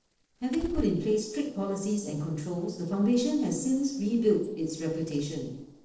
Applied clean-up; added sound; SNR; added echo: neural separator model SepFormer DNS4.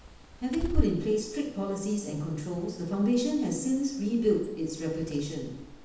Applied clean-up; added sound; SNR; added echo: none; Bird; 7 dB; reverberation time 0.9 s.